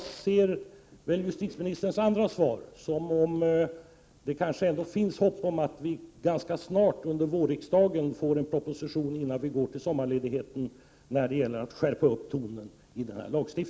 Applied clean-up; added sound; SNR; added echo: none; none; none; none.